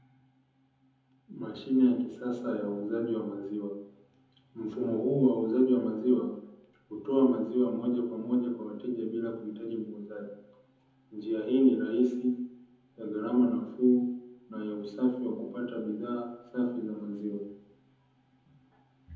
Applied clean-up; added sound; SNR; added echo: none; none; none; reverberation time 0.8 s.